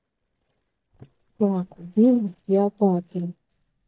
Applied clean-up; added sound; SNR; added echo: neural mask model DeepFilterNet 3.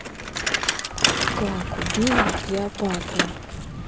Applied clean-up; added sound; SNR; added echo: none; Bicycle; -4 dB; none.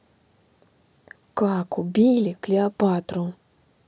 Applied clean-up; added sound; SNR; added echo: none; none; none; none.